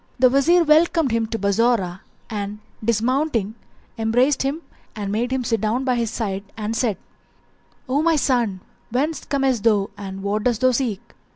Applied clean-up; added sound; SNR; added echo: none; none; none; none.